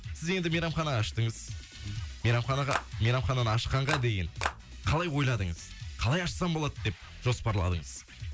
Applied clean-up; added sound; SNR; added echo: none; Clapping; 4 dB; none.